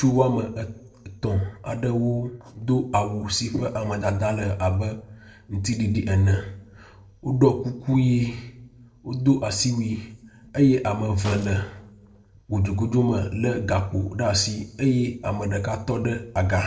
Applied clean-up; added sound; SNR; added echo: neural separator model SepFormer DNS4.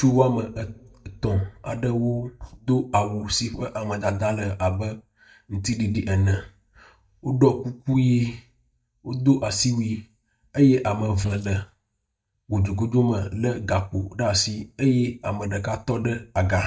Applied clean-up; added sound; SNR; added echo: neural mask model DeepFilterNet 3.